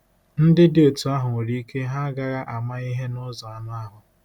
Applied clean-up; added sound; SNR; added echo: none; none; none; none.